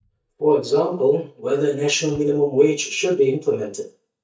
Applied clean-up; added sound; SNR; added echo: neural mask model DeepFilterNet 3.